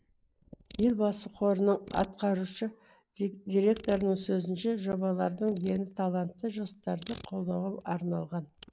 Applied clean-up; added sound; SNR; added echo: neural mask model Resemble Enhance denoiser.